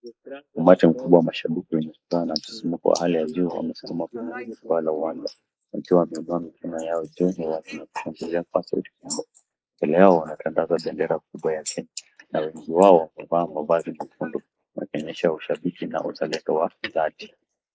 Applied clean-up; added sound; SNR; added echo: neural mask model Resemble Enhance denoiser.